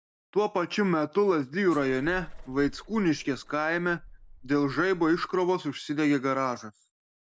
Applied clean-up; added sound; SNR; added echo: none; Bus / Engine; 19 dB; none.